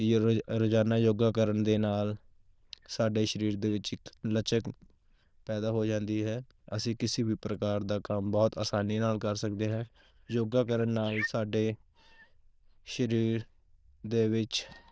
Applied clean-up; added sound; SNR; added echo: neural diffusion model UNIVERSE++.